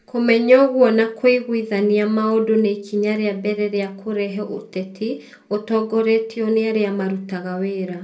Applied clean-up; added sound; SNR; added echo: none; none; none; reverberation time 0.2 s.